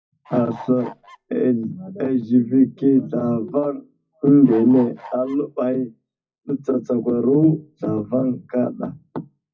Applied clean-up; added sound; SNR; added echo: classical method WPE with log-MMSE.